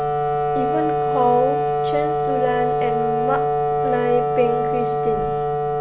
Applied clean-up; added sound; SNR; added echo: none; Wind instrument, woodwind instrument; -5 dB; none.